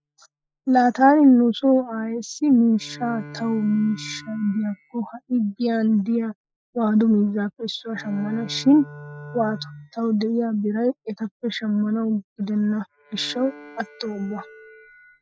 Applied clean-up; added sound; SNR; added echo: classical method Wiener filter.